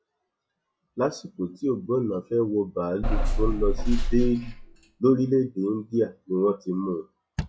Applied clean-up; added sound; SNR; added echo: classical method log-MMSE.